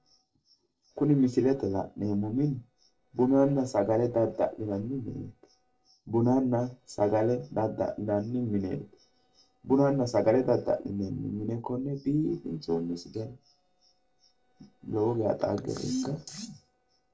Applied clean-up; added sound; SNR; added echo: neural separator model SepFormer DNS4.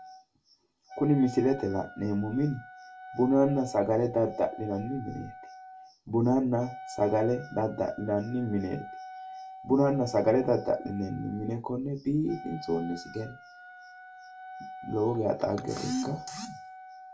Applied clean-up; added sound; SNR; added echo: none; Wind instrument, woodwind instrument; 15 dB; reverberation time 0.2 s.